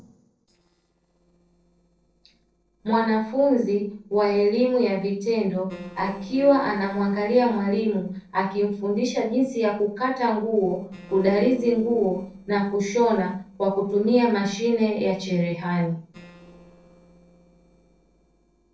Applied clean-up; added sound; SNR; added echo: neural separator model SepFormer DNS4.